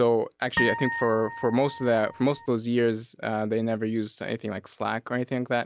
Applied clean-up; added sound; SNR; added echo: none; Harp; 6 dB; none.